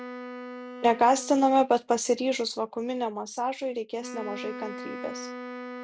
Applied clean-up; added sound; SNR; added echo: none; Wind instrument, woodwind instrument; 13 dB; none.